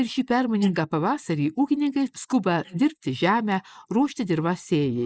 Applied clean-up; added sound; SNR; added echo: neural mask model Resemble Enhance denoiser.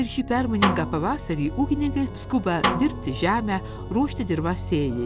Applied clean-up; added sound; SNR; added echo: none; Snare drum + Organ; 5 dB; none.